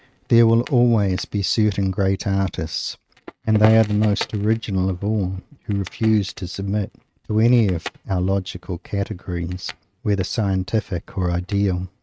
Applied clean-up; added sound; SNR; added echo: neural mask model RNNoise.